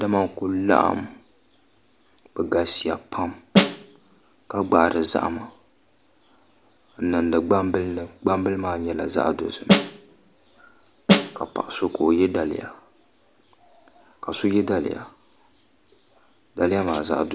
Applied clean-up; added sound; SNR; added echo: none; Snare drum; -4 dB; none.